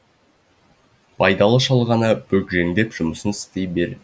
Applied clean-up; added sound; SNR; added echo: none; none; none; none.